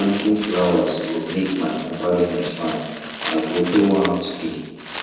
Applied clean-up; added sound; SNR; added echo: none; Crumpling, crinkling; 9 dB; reverberation time 1.1 s.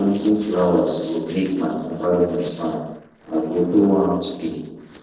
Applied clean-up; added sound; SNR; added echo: neural separator model SepFormer DNS4.